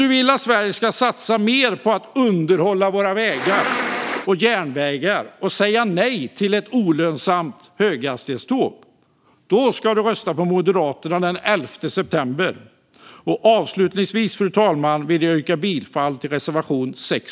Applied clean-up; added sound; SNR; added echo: none; Insect; 3 dB; none.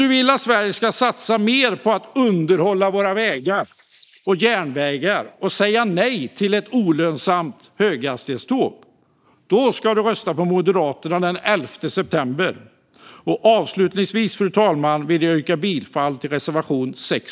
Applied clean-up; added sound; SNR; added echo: neural mask model Resemble Enhance denoiser.